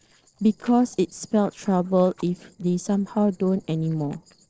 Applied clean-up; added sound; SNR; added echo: neural separator model SepFormer DNS4.